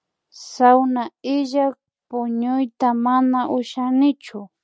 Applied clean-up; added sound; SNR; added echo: none; none; none; none.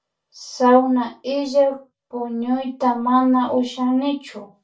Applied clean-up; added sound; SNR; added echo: none; none; none; reverberation time 0.2 s.